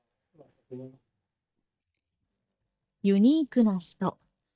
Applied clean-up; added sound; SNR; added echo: neural mask model DeepFilterNet 3.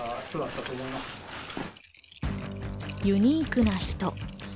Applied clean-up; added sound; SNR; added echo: none; Typing; 13 dB; none.